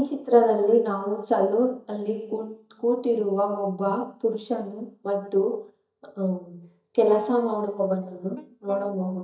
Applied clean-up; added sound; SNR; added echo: neural mask model DeepFilterNet 3.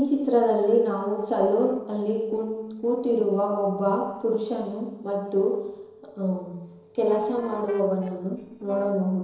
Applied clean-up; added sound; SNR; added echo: neural separator model SepFormer DNS4.